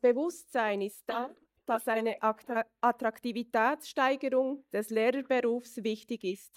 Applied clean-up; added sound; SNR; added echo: neural mask model DeepFilterNet 3.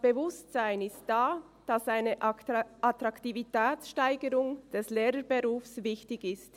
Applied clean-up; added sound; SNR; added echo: none; none; none; none.